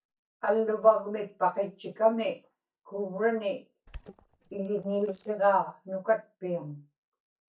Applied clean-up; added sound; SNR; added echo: neural mask model DeepFilterNet 3.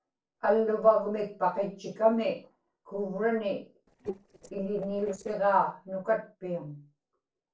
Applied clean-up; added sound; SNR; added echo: neural separator model SepFormer DNS4.